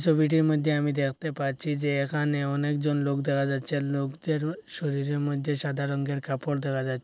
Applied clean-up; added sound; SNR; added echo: none; none; none; none.